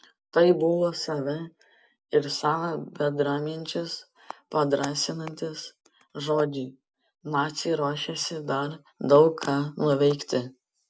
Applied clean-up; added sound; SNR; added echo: none; none; none; none.